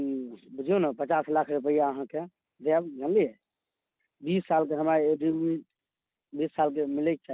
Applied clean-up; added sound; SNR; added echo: none; none; none; none.